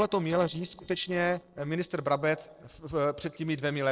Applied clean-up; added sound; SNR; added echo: neural separator model SepFormer DNS4.